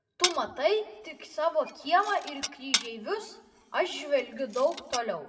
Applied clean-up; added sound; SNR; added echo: none; Glass; 7 dB; reverberation time 0.8 s.